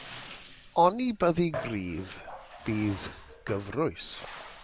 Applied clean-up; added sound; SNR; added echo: none; Bathtub (filling or washing); 13 dB; none.